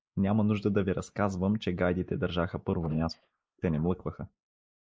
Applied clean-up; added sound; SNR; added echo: neural mask model Resemble Enhance denoiser.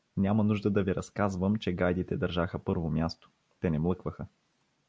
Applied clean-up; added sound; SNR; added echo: none; none; none; none.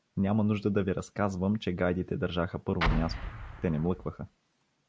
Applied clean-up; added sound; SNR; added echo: none; Explosion; 4 dB; none.